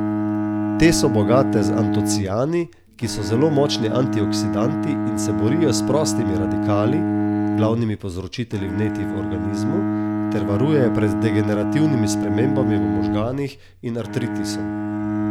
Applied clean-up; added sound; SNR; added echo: none; Bowed string instrument; 0 dB; none.